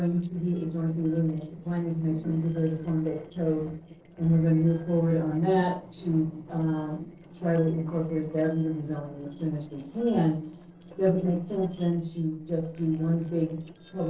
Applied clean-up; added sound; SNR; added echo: neural separator model SepFormer DNS4.